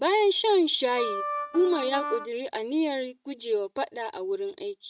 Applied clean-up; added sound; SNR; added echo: neural mask model RNNoise.